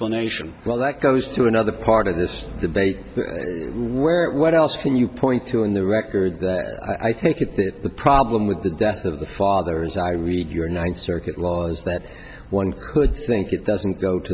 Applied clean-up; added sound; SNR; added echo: none; none; none; none.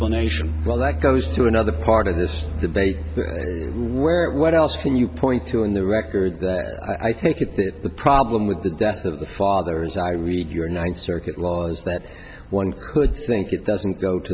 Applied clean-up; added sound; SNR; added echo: none; Piano; 9 dB; none.